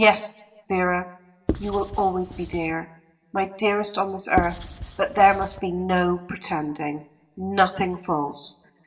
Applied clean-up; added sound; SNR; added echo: none; Writing; 8 dB; reverberation time 0.8 s.